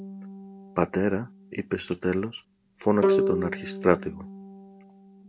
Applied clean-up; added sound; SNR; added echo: none; Bowed string instrument; 3 dB; none.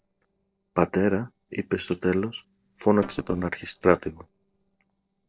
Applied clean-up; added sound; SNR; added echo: neural separator model SepFormer DNS4.